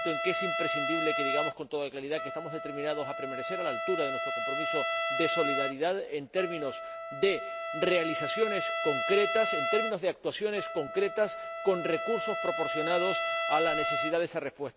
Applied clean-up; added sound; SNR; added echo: none; Trumpet; 1 dB; none.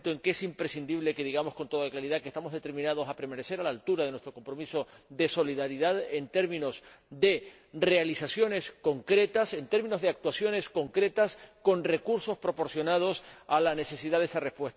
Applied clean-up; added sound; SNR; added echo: none; none; none; none.